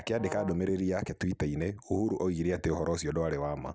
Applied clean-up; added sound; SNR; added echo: none; Brass instrument; 12 dB; none.